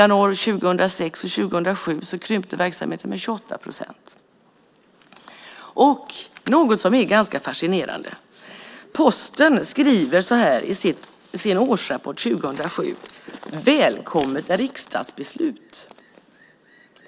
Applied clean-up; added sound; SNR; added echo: none; none; none; none.